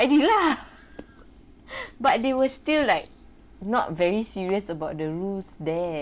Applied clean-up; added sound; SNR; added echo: none; none; none; none.